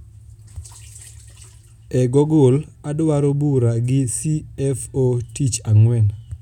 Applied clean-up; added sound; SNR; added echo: none; none; none; none.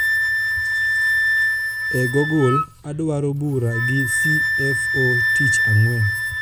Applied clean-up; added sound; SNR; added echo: none; Wind instrument, woodwind instrument; -2 dB; none.